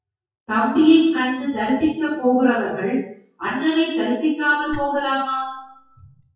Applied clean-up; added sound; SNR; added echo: classical method WPE with log-MMSE.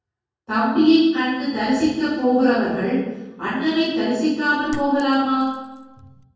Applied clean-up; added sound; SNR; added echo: none; Chink, clink; 19 dB; reverberation time 1.3 s.